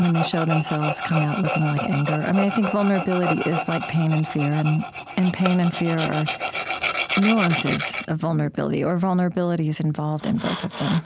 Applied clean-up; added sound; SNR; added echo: none; Tools; 7 dB; none.